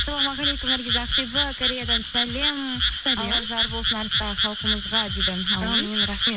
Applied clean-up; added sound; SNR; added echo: none; Frog; -4 dB; none.